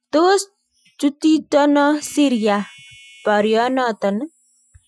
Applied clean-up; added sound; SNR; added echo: classical method Wiener filter.